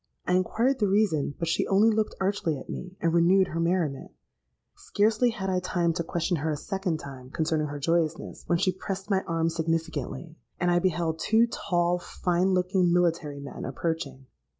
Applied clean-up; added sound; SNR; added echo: none; none; none; none.